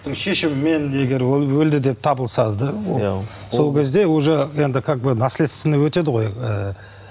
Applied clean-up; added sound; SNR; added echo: none; none; none; none.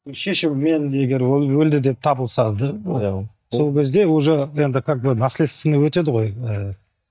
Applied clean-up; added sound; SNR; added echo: neural mask model DeepFilterNet 3.